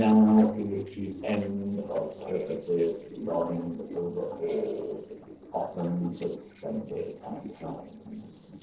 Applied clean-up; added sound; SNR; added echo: neural separator model SepFormer DNS4.